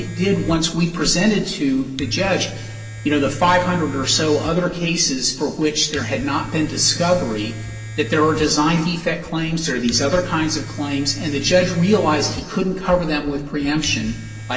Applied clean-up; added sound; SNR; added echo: none; Domestic sounds, home sounds; 13 dB; reverberation time 1.7 s.